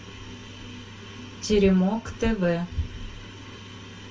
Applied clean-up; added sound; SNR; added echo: none; none; none; reverberation time 0.2 s.